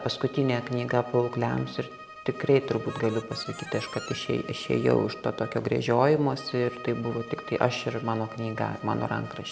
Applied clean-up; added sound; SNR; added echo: none; Harmonica + Bowed string instrument; 16 dB; none.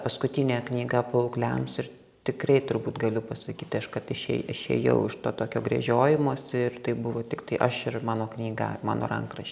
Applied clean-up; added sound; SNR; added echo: none; none; none; none.